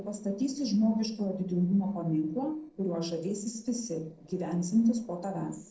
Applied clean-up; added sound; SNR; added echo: neural separator model SepFormer DNS4.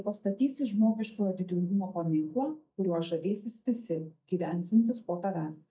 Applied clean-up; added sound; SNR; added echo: neural mask model DeepFilterNet 3.